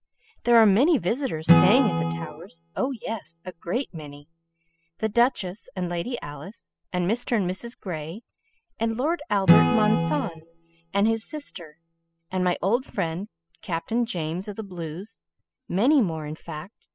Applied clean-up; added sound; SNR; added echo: classical method spectral subtraction.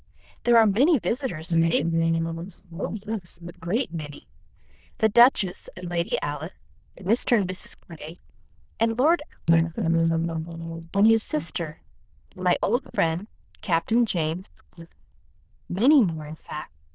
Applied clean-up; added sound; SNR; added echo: neural diffusion model UNIVERSE++.